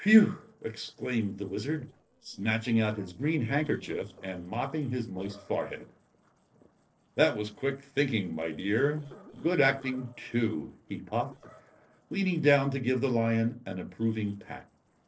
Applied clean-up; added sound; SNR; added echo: neural separator model SepFormer DNS4.